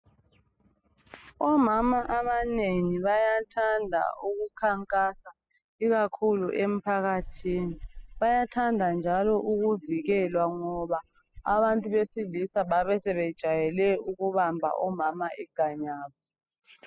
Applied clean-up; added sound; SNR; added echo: classical method spectral subtraction.